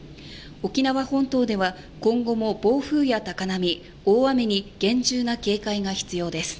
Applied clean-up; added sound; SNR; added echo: none; none; none; none.